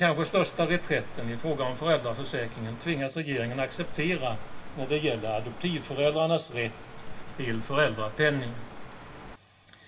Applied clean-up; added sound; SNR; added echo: none; Cricket; 2 dB; reverberation time 0.2 s.